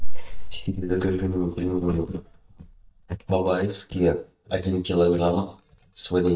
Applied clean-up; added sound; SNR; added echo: neural mask model DeepFilterNet 3.